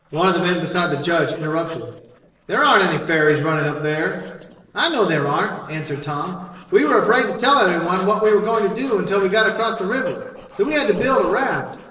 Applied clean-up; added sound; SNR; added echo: neural separator model SepFormer DNS4.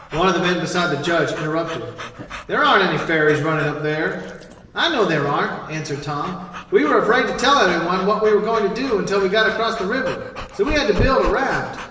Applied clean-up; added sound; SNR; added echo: none; Dog / Breathing; 13 dB; reverberation time 1.0 s.